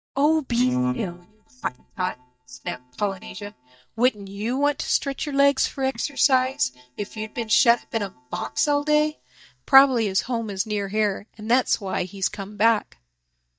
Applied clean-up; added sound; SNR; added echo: neural mask model DeepFilterNet 3.